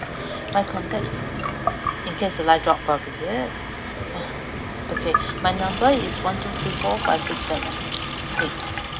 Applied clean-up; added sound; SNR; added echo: none; Sink (filling or washing) / Water tap, faucet; 2 dB; none.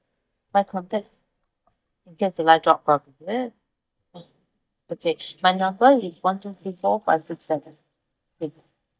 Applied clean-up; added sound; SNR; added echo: neural mask model DeepFilterNet 3.